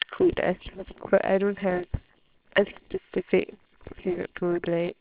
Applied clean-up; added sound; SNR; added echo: neural separator model SepFormer WHAMR!.